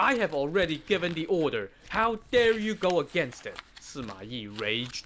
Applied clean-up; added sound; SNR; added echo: none; Crumpling, crinkling; 19 dB; none.